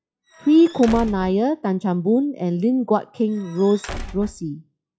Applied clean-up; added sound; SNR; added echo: classical method log-MMSE.